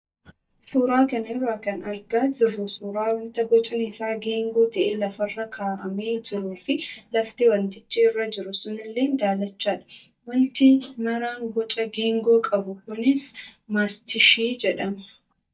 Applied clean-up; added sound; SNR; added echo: neural mask model DeepFilterNet 3.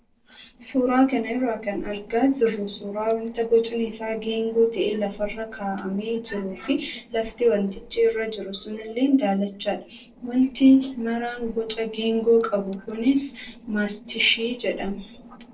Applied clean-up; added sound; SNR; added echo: neural separator model SepFormer DNS4.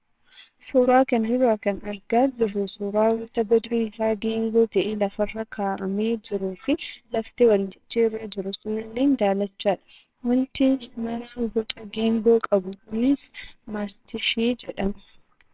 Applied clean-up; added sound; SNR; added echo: neural separator model SepFormer WHAMR!.